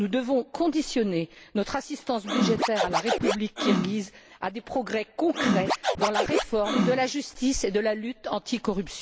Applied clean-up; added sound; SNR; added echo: none; Scratching (performance technique); 0 dB; none.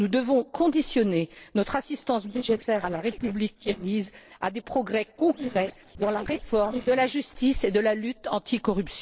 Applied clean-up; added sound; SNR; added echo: neural separator model SepFormer DNS4.